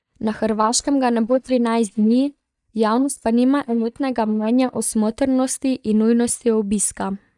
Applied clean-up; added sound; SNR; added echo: neural mask model DeepFilterNet 3.